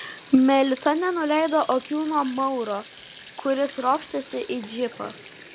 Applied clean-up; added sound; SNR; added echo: none; Sink (filling or washing); 16 dB; none.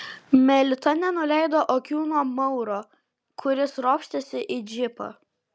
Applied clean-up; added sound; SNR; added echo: none; none; none; none.